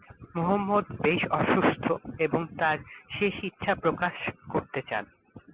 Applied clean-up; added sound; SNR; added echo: none; none; none; none.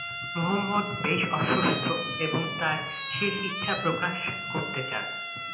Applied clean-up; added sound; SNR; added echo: none; Siren; 5 dB; reverberation time 0.8 s.